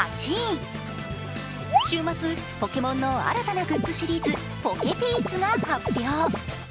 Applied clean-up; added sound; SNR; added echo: none; none; none; none.